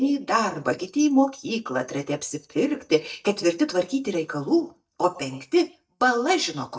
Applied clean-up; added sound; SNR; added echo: neural mask model DeepFilterNet 3.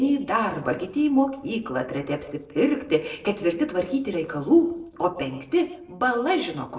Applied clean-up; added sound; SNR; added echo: neural separator model SepFormer DNS4.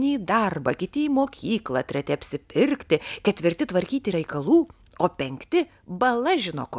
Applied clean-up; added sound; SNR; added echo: none; none; none; none.